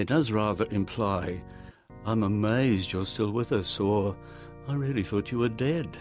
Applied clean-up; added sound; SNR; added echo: none; Organ; 18 dB; none.